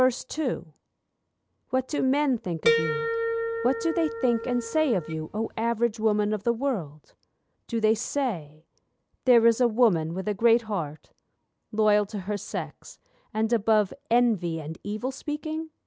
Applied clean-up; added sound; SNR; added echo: none; Harp; 3 dB; none.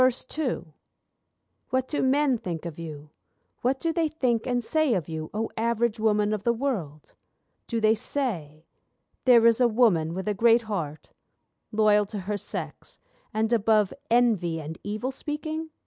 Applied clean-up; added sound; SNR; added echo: none; none; none; none.